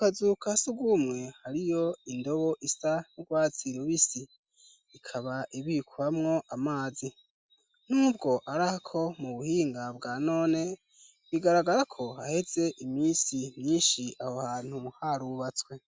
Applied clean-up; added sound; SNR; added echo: none; none; none; none.